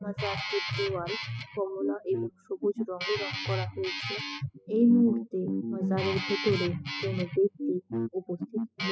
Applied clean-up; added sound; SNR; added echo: classical method spectral subtraction.